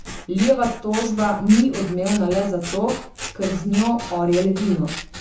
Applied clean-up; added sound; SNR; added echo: none; Scissors; 13 dB; reverberation time 0.6 s.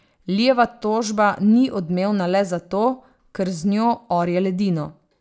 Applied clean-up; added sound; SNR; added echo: none; none; none; none.